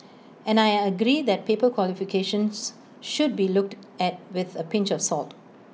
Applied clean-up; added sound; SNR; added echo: none; none; none; none.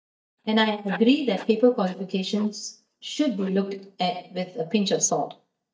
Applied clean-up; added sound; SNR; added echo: neural mask model DeepFilterNet 3.